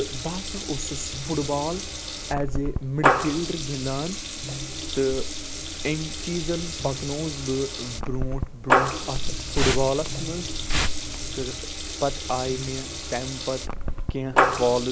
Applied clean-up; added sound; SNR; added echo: none; Liquid + Water tap, faucet / Liquid; -2 dB; none.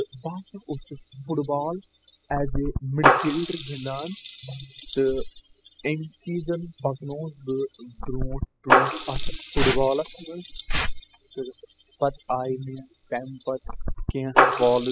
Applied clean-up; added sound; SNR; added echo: classical method spectral subtraction.